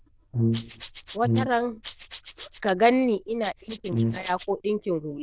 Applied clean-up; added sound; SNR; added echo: neural diffusion model UNIVERSE++.